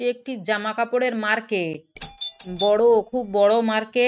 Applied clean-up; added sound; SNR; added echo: neural mask model RNNoise.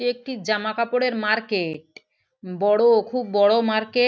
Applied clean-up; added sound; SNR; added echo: none; none; none; none.